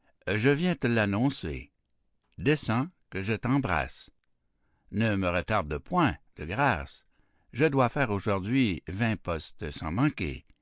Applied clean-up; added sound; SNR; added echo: none; none; none; none.